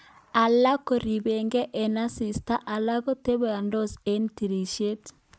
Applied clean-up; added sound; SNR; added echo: none; none; none; none.